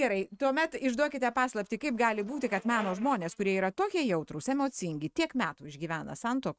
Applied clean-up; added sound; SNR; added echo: neural mask model RNNoise.